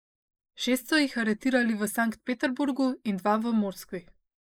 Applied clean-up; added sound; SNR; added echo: neural mask model Resemble Enhance denoiser.